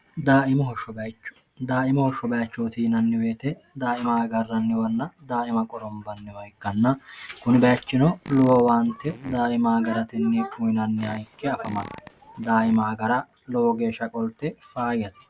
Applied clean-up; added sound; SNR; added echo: none; Fart; 18 dB; none.